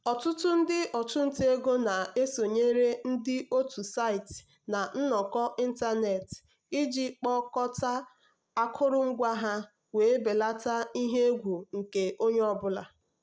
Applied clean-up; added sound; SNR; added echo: none; none; none; none.